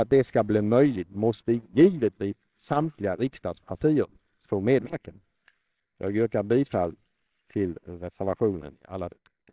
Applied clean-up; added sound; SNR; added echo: neural separator model SepFormer WHAMR!.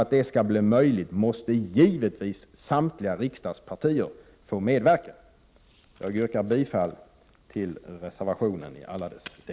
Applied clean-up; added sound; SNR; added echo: none; none; none; none.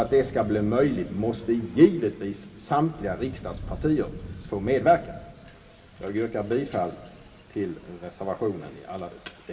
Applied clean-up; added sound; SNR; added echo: none; Thunder / Rain; 16 dB; reverberation time 2.9 s.